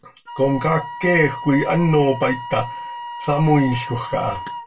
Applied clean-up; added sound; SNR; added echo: none; Wind instrument, woodwind instrument; 12 dB; reverberation time 0.2 s.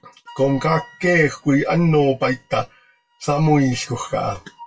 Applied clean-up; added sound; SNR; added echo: classical method WPE with log-MMSE.